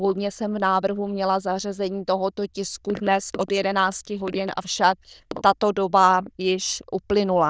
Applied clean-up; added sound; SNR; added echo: neural diffusion model UNIVERSE++.